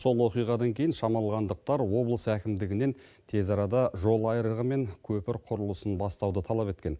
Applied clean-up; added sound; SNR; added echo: none; none; none; none.